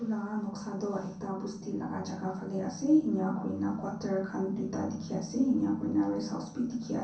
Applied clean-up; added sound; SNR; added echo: none; none; none; reverberation time 0.6 s.